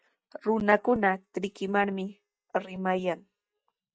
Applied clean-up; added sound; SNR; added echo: neural mask model DeepFilterNet 3.